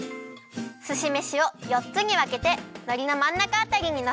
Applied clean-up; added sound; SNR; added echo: none; none; none; none.